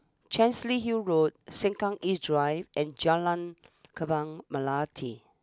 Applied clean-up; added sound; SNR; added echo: none; none; none; none.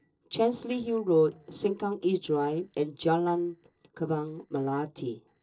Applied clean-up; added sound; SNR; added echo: neural separator model SepFormer DNS4.